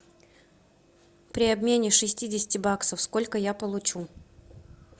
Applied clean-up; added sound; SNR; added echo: none; none; none; none.